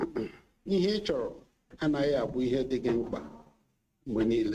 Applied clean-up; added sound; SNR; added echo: neural mask model RNNoise.